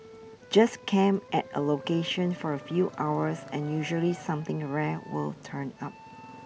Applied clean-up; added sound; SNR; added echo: none; Motorcycle + Wind instrument, woodwind instrument; 17 dB; none.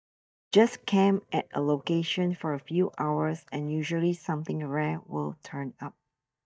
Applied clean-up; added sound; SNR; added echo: neural mask model DeepFilterNet 3.